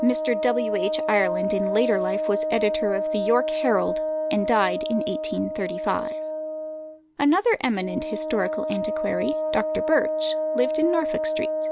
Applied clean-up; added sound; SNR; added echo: none; Wind instrument, woodwind instrument; 1 dB; none.